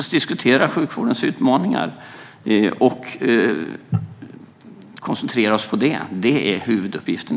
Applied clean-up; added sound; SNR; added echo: none; none; none; none.